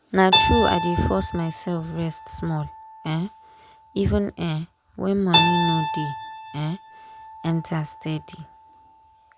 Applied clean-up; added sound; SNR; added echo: none; Keyboard (musical); 2 dB; none.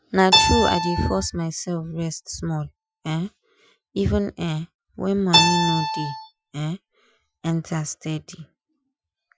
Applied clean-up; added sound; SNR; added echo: classical method Wiener filter.